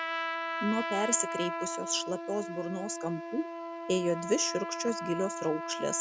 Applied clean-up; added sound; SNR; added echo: none; Trumpet; 4 dB; none.